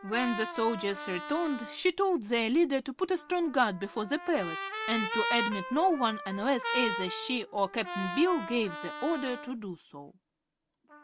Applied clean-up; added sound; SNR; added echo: none; Trumpet; 8 dB; none.